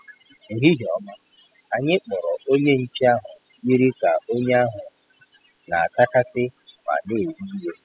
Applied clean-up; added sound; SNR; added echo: classical method spectral subtraction.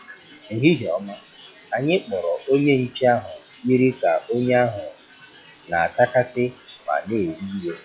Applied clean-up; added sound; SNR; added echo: classical method log-MMSE.